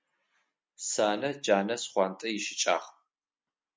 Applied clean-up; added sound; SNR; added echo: none; none; none; none.